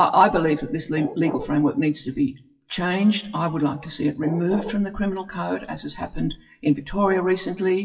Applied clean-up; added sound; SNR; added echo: classical method WPE with log-MMSE.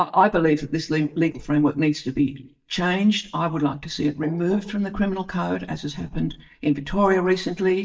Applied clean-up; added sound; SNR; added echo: neural mask model DeepFilterNet 3.